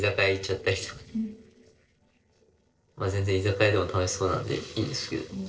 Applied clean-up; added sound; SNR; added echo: neural separator model SepFormer DNS4.